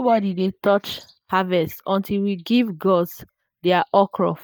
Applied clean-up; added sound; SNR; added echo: neural mask model DeepFilterNet 3.